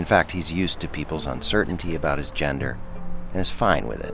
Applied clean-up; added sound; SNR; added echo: none; Bird; 6 dB; none.